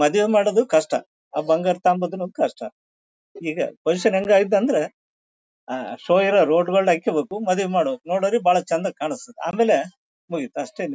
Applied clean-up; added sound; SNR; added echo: none; none; none; none.